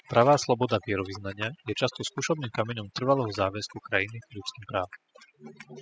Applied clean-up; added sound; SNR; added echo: classical method spectral subtraction.